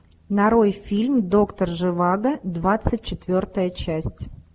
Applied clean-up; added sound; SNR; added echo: none; none; none; none.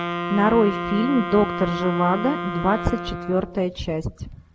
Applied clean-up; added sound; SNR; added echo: none; Wind instrument, woodwind instrument; 6 dB; none.